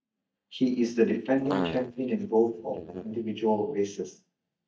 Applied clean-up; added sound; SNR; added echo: neural mask model DeepFilterNet 3.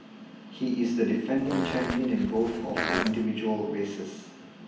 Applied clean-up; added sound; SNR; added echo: none; Fart; 3 dB; reverberation time 0.9 s.